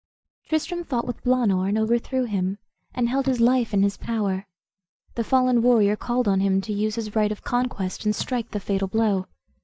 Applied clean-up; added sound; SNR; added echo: neural mask model DeepFilterNet 3.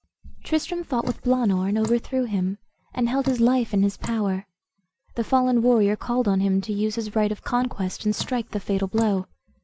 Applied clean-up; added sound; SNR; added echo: none; Drip; 16 dB; none.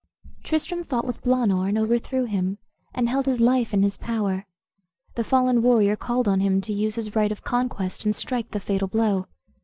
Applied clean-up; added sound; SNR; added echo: neural separator model SepFormer DNS4.